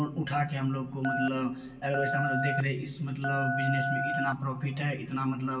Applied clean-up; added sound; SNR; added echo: none; Telephone; 2 dB; reverberation time 0.2 s.